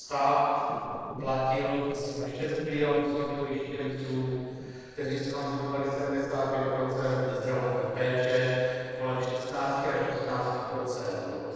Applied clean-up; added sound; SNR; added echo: neural separator model SepFormer DNS4.